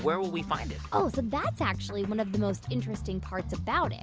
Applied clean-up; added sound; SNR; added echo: none; none; none; none.